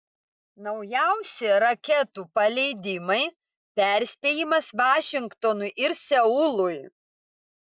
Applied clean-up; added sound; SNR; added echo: none; none; none; none.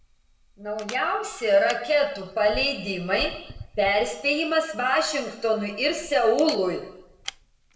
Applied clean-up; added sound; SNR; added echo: none; Camera; 18 dB; reverberation time 0.8 s.